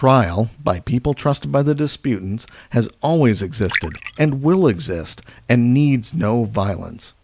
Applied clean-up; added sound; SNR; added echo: none; Liquid; 16 dB; none.